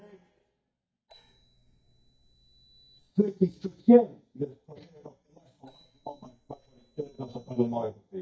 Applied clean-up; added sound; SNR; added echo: neural mask model DeepFilterNet 3.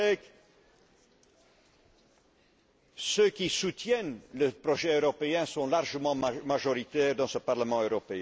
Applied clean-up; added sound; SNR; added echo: none; none; none; none.